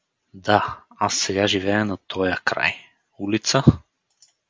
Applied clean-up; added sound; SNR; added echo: none; none; none; none.